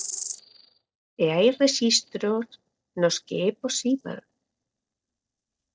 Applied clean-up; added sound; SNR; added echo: neural mask model DeepFilterNet 3.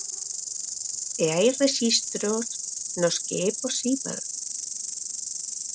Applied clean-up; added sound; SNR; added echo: none; Insect; 4 dB; none.